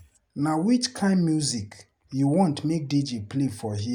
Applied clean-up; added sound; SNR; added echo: none; none; none; none.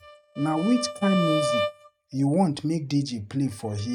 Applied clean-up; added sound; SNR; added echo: neural mask model RNNoise.